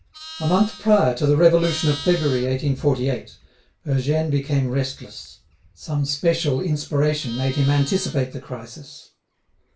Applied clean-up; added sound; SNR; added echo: none; Livestock, farm animals, working animals; 18 dB; reverberation time 0.2 s.